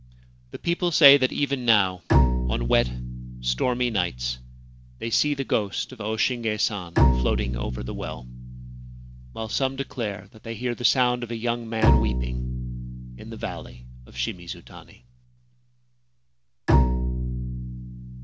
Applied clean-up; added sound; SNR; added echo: none; Bowed string instrument; 0 dB; none.